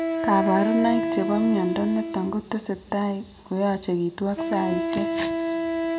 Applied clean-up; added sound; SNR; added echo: none; Wind instrument, woodwind instrument; 3 dB; reverberation time 1.8 s.